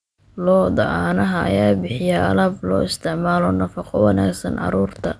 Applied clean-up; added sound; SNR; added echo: none; none; none; none.